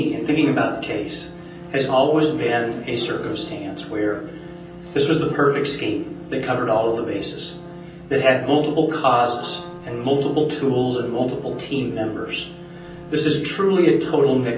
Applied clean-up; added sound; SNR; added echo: none; Trumpet; 17 dB; reverberation time 0.6 s.